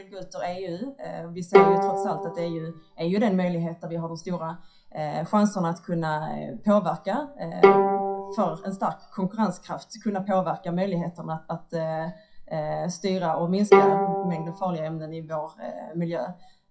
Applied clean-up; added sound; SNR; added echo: classical method WPE with log-MMSE.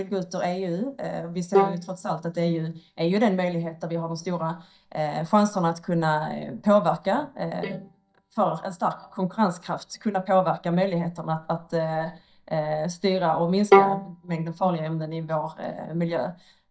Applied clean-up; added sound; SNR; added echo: neural mask model DeepFilterNet 3.